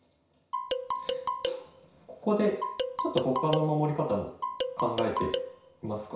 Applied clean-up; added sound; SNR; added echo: none; Marimba, xylophone; 2 dB; reverberation time 0.6 s.